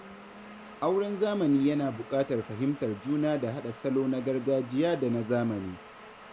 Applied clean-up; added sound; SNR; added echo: none; Domestic sounds, home sounds; 18 dB; none.